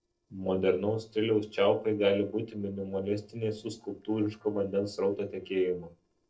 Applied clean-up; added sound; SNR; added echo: neural separator model SepFormer DNS4.